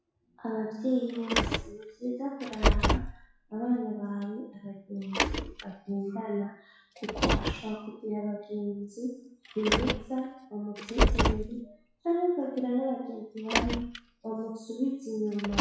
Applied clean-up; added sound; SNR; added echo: classical method WPE with log-MMSE.